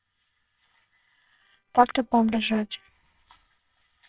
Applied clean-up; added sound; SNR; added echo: neural separator model SepFormer WHAMR!.